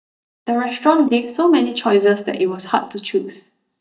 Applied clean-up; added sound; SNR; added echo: neural mask model DeepFilterNet 3.